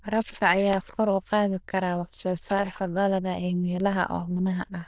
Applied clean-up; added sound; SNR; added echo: neural diffusion model UNIVERSE++.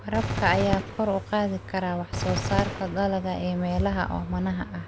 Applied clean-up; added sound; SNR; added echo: none; Gunshot, gunfire + Fireworks; 5 dB; none.